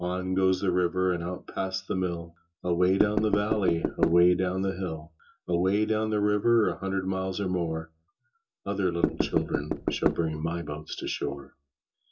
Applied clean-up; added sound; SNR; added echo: none; Knock / Wood; 1 dB; reverberation time 0.2 s.